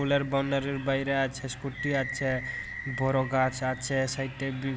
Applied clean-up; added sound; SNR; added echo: none; none; none; none.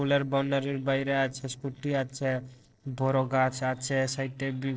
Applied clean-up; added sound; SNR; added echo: neural separator model SepFormer DNS4.